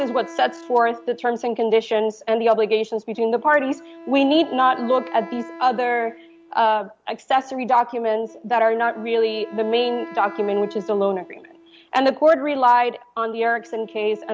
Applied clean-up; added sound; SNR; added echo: none; Wind instrument, woodwind instrument; 20 dB; none.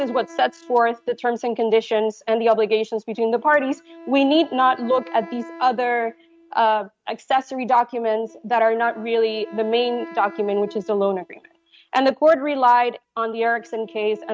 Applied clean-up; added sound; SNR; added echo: neural mask model RNNoise.